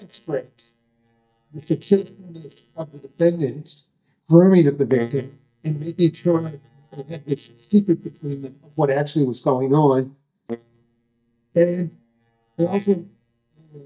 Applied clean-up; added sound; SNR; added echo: neural mask model DeepFilterNet 3.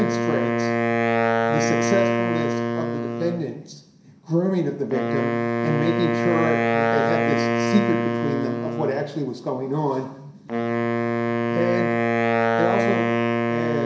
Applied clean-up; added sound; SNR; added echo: none; Wind instrument, woodwind instrument; -4 dB; reverberation time 0.7 s.